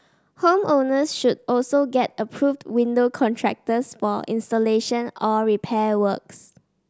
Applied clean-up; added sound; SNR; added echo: none; none; none; none.